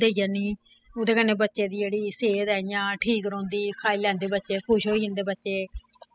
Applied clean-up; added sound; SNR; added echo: classical method spectral subtraction.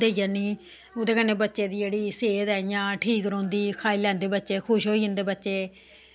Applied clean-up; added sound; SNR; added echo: none; none; none; none.